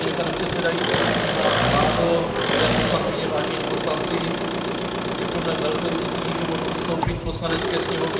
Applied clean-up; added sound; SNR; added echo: none; Engine; -3 dB; reverberation time 2.2 s.